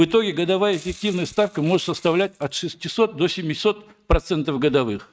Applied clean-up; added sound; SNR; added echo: neural mask model RNNoise.